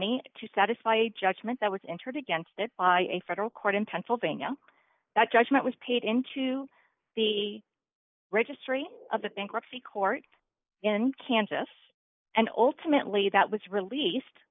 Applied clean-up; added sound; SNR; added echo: neural mask model Resemble Enhance denoiser.